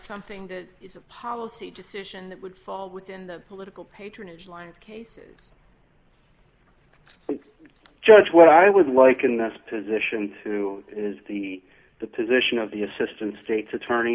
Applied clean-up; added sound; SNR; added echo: none; none; none; none.